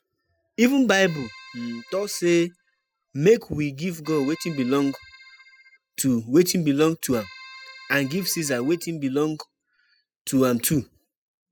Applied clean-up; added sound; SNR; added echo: classical method spectral subtraction.